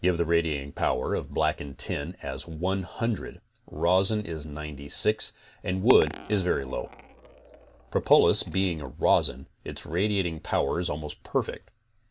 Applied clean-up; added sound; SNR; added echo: none; Coin (dropping); 13 dB; none.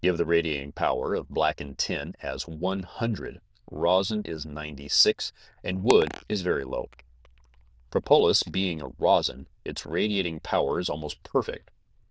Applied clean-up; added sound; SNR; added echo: neural diffusion model UNIVERSE++.